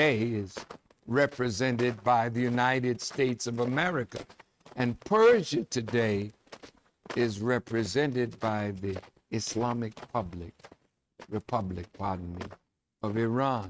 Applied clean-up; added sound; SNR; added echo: neural mask model RNNoise.